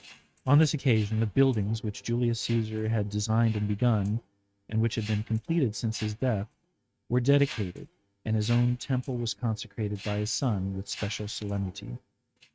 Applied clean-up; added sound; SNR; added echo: neural mask model RNNoise.